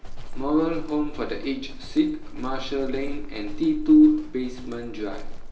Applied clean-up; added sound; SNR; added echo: none; Livestock, farm animals, working animals; 7 dB; reverberation time 0.7 s.